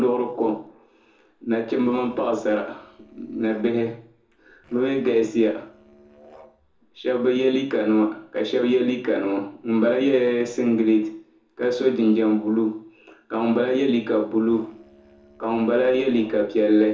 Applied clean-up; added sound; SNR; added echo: neural separator model SepFormer DNS4.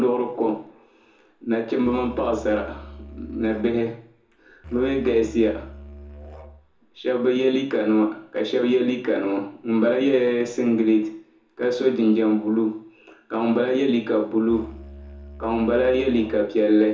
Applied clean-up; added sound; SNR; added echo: none; Musical instrument; 18 dB; reverberation time 0.6 s.